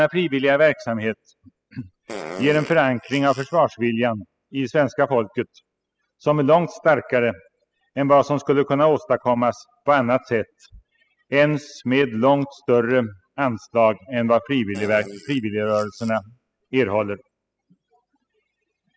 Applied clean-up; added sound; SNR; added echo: classical method spectral subtraction.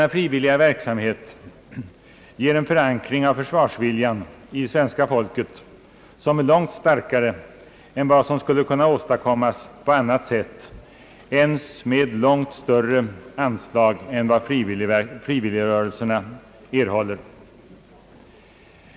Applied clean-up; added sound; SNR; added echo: none; none; none; none.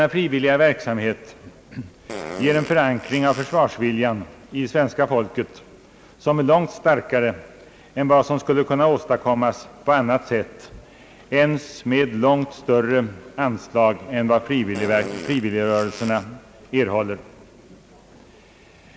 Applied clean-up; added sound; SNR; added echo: none; Fart; 14 dB; none.